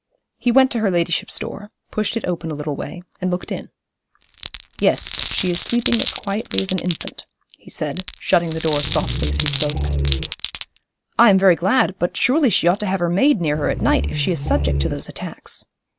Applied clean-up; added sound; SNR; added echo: none; Growling + Glass; 4 dB; none.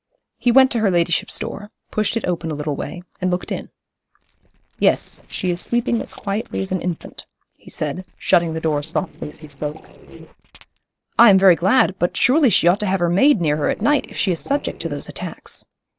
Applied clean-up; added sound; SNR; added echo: neural separator model SepFormer DNS4.